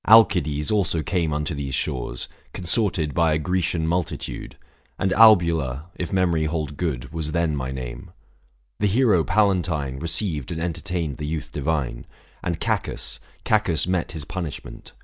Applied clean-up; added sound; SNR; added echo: none; none; none; none.